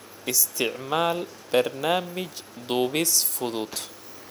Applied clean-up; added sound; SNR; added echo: none; none; none; none.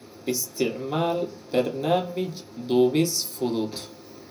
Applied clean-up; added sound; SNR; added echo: none; none; none; reverberation time 0.4 s.